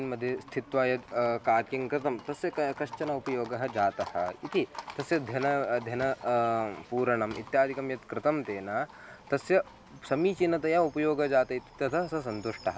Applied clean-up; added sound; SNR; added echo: none; Livestock, farm animals, working animals; 19 dB; none.